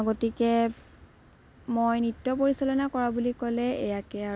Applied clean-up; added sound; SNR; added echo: none; none; none; none.